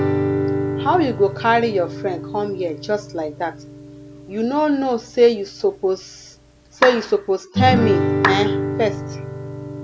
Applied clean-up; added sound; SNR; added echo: none; Guitar + Clapping; 3 dB; none.